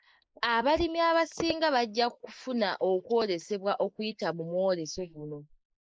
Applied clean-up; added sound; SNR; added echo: neural mask model Resemble Enhance denoiser.